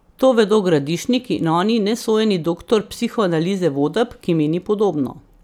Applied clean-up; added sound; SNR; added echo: none; none; none; none.